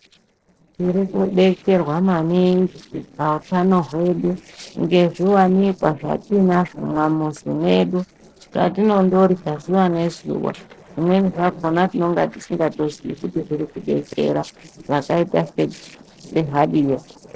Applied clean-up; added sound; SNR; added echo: neural separator model SepFormer DNS4.